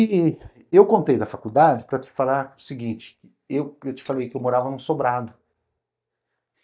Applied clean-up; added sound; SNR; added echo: neural mask model DeepFilterNet 3.